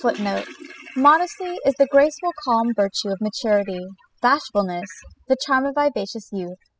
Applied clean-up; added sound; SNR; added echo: classical method spectral subtraction.